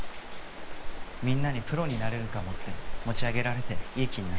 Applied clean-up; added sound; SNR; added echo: none; Gull, seagull / Fowl; -3 dB; none.